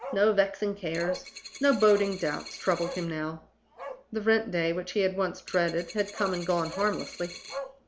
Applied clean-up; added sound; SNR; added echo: none; Coin (dropping) + Bark; 13 dB; none.